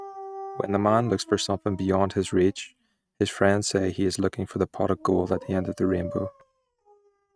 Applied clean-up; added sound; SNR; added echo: neural mask model RNNoise.